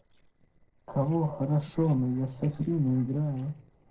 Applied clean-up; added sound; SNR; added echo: neural separator model SepFormer DNS4.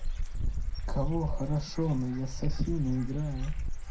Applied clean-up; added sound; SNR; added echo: none; Bird / Dog; -2 dB; reverberation time 0.3 s.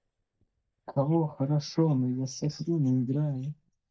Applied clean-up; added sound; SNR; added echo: neural mask model DeepFilterNet 3.